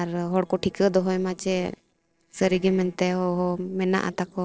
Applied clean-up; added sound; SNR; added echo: neural separator model SepFormer DNS4.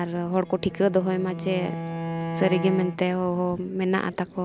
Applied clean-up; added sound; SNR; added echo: none; Bowed string instrument; 9 dB; none.